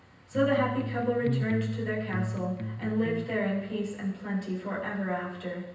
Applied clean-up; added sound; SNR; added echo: none; Electric guitar; 4 dB; reverberation time 0.9 s.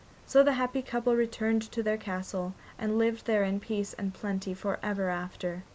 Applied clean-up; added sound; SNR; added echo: none; none; none; none.